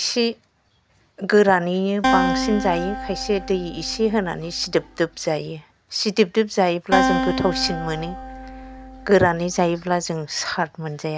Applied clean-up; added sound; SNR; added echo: none; Acoustic guitar; 5 dB; none.